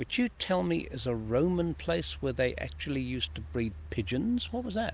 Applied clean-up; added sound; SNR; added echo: none; none; none; none.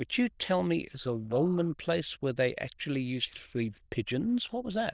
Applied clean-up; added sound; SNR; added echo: neural diffusion model UNIVERSE++.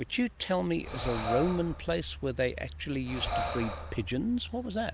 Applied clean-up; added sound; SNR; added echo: none; Breathing + Brass instrument; 7 dB; none.